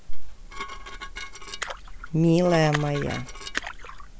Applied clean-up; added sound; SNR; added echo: none; Dishes, pots, and pans + Splash, splatter; 13 dB; none.